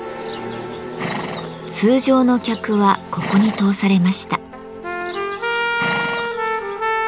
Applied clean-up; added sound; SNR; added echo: none; Livestock, farm animals, working animals; 13 dB; none.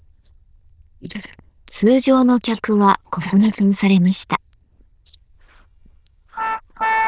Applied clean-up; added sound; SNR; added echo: neural diffusion model UNIVERSE++.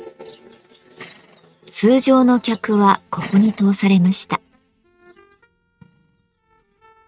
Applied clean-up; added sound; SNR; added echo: neural mask model RNNoise.